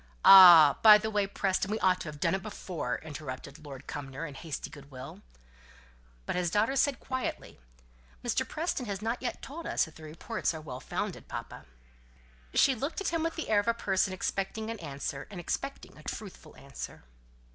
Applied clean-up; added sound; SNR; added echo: none; none; none; none.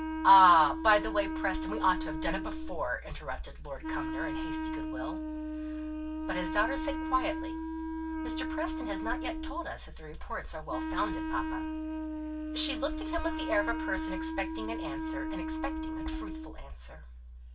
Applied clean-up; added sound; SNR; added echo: none; Wind instrument, woodwind instrument; 5 dB; reverberation time 0.2 s.